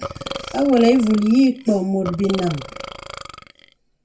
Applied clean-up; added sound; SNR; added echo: none; Burping, eructation; 14 dB; reverberation time 0.2 s.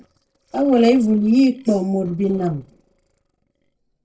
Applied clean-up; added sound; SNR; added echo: neural separator model SepFormer DNS4.